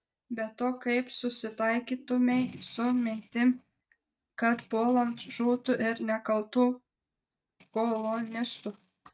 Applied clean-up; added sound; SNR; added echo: neural mask model DeepFilterNet 3.